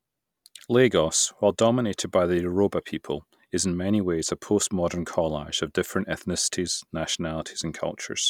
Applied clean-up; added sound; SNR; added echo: none; none; none; none.